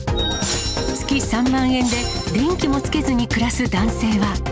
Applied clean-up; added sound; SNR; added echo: none; none; none; none.